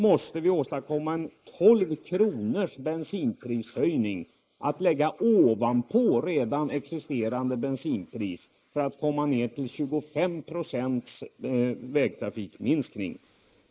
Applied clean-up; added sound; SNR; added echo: neural mask model Resemble Enhance denoiser.